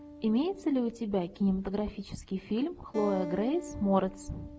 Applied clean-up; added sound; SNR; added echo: none; Acoustic guitar; 13 dB; none.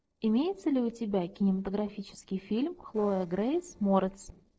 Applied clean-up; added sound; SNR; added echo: neural separator model SepFormer DNS4.